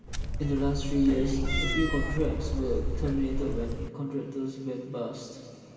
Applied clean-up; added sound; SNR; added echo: none; Cat; -1 dB; reverberation time 2.3 s.